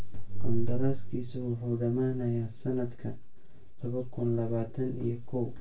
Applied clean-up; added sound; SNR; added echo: none; none; none; reverberation time 0.2 s.